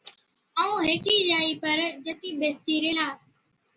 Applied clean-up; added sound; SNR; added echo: none; none; none; none.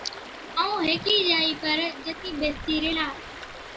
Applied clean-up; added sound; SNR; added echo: none; Stream; 12 dB; none.